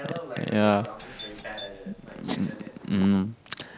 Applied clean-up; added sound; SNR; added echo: none; Doorbell; 17 dB; none.